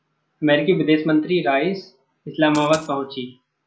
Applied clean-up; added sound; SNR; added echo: none; Coin (dropping); 17 dB; none.